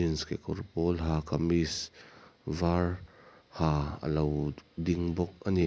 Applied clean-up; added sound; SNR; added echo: none; none; none; none.